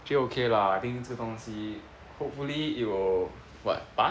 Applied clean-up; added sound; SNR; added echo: none; none; none; none.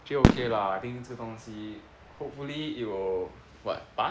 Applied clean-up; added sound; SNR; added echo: none; Fireworks; -3 dB; none.